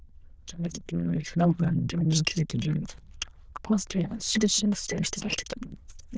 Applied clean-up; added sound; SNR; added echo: neural diffusion model UNIVERSE++.